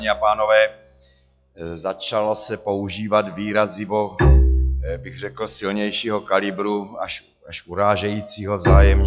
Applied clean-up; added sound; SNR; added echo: classical method log-MMSE.